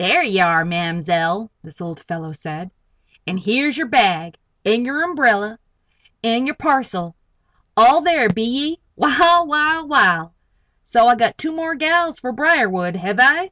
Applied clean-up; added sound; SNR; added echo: none; none; none; none.